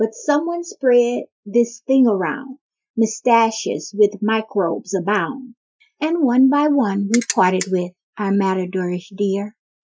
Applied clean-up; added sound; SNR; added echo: classical method Wiener filter.